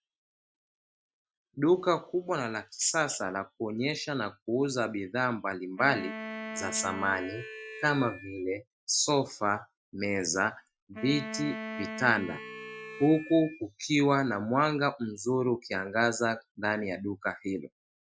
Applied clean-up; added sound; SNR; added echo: classical method Wiener filter.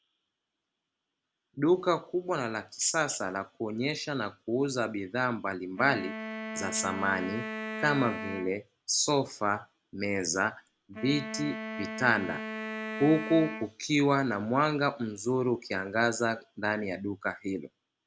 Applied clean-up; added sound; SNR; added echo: none; Wind instrument, woodwind instrument; 8 dB; none.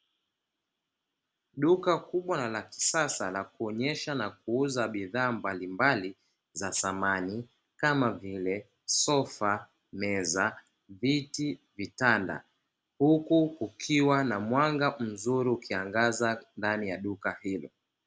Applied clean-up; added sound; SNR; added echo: none; none; none; none.